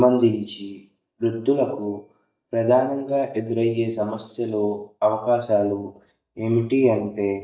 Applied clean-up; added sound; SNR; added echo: neural mask model DeepFilterNet 3.